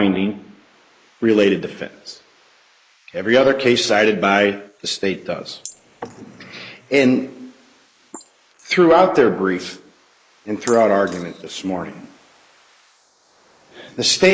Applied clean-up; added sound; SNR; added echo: neural mask model Resemble Enhance denoiser.